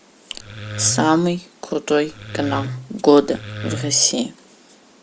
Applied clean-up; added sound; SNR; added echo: none; Wood; 10 dB; none.